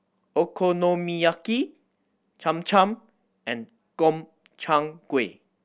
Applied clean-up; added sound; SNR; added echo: none; none; none; none.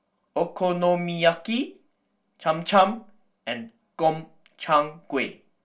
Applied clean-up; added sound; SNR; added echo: none; none; none; reverberation time 0.3 s.